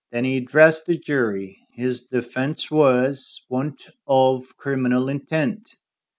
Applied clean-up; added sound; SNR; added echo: none; none; none; none.